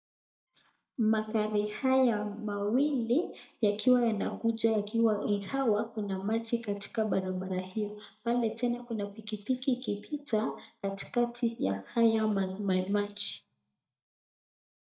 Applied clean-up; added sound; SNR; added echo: neural mask model DeepFilterNet 3.